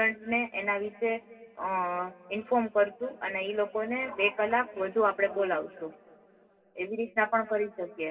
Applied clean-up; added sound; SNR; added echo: none; none; none; reverberation time 2.5 s.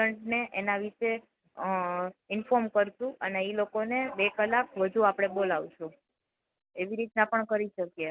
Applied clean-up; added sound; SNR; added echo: none; none; none; none.